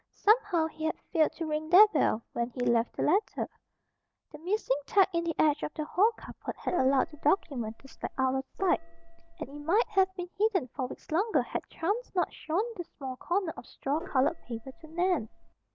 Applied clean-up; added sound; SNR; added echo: none; Gong; 14 dB; none.